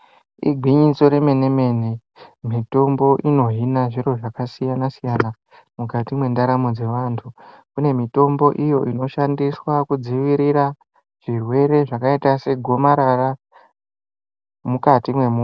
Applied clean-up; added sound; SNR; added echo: none; none; none; none.